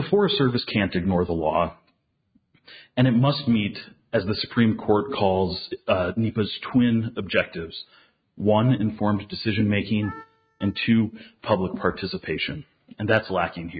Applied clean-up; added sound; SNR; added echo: neural mask model RNNoise.